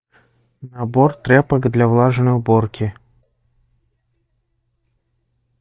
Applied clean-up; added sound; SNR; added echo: neural mask model DeepFilterNet 3.